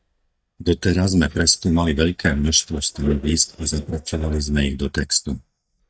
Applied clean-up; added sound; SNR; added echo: neural mask model DeepFilterNet 3.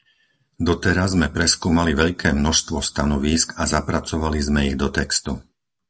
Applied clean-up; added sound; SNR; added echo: none; none; none; none.